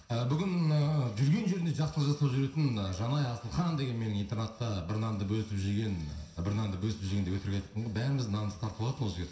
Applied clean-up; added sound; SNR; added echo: none; none; none; reverberation time 0.7 s.